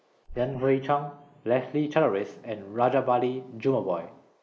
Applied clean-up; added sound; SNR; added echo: neural mask model Resemble Enhance denoiser.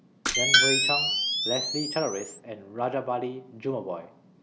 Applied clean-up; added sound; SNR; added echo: none; Camera + Tools; -4 dB; none.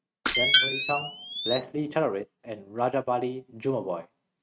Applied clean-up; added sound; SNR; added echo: neural mask model RNNoise.